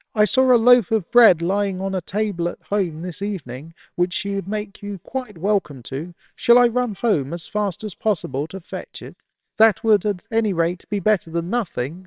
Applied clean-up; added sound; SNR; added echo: neural separator model SepFormer WHAMR!.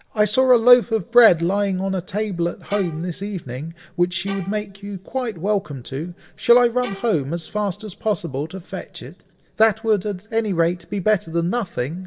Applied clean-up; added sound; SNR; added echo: none; Bowed string instrument; 19 dB; reverberation time 0.3 s.